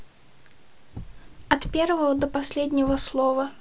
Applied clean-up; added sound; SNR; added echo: none; Car; 12 dB; none.